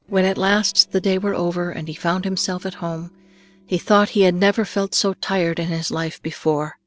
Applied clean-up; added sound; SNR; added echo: neural separator model SepFormer DNS4.